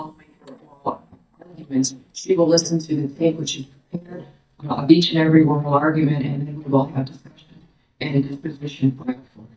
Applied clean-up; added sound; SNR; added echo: neural mask model DeepFilterNet 3.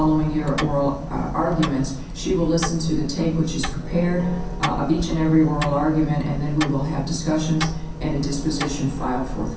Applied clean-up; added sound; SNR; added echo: none; Tick-tock; 8 dB; reverberation time 0.6 s.